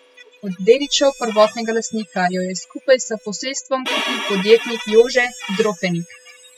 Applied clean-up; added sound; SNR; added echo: classical method spectral subtraction.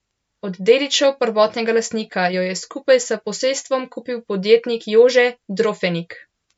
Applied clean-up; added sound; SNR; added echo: none; none; none; none.